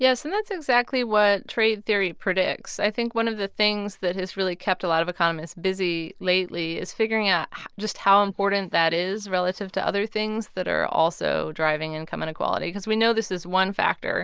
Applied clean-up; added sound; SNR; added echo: neural mask model Resemble Enhance denoiser.